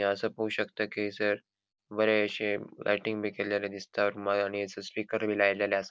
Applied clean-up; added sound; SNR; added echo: none; none; none; none.